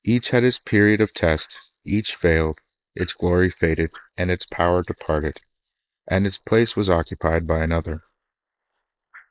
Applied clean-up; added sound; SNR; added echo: neural mask model Resemble Enhance denoiser.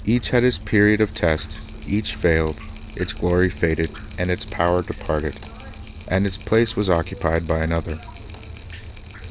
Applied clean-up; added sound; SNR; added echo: none; Drip; 12 dB; none.